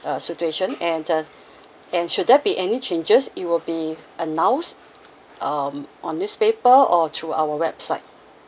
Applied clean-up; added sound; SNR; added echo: none; none; none; none.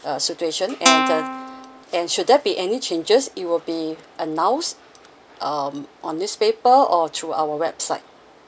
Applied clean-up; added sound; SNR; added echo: none; Guitar; -2 dB; none.